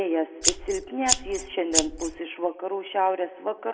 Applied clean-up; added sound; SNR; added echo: none; Scissors; -1 dB; reverberation time 1.5 s.